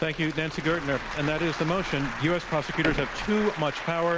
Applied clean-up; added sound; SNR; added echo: none; Sliding door; 13 dB; none.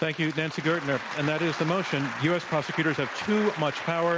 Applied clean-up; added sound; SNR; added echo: none; none; none; none.